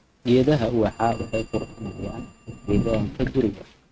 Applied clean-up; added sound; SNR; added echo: neural mask model RNNoise.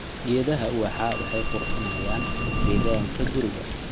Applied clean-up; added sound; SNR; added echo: none; Thunder / Rain + Telephone; -3 dB; none.